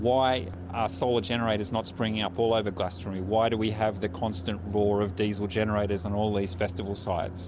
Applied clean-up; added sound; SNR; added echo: none; none; none; none.